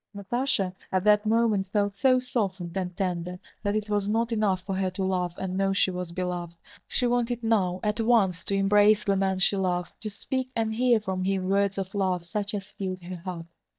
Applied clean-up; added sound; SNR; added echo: neural mask model DeepFilterNet 3.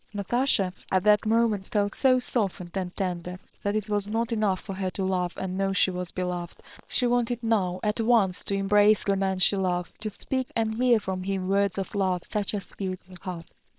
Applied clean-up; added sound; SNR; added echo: neural separator model SepFormer WHAM!.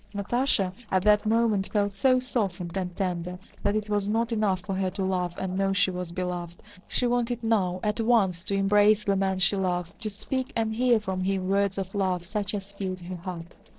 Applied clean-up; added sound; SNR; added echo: neural separator model SepFormer DNS4.